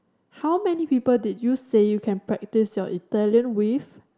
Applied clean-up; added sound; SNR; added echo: none; none; none; none.